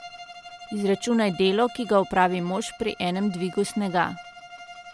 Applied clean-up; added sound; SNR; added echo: none; Bowed string instrument; 17 dB; none.